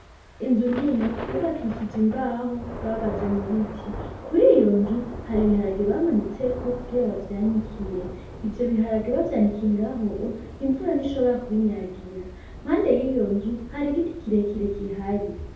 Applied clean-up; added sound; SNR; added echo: none; Thunder / Rain; 13 dB; reverberation time 0.7 s.